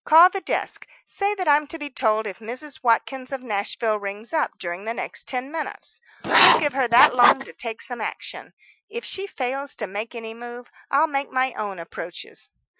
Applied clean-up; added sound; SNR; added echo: classical method Wiener filter.